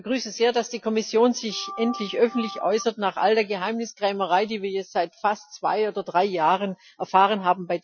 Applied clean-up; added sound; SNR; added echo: classical method Wiener filter.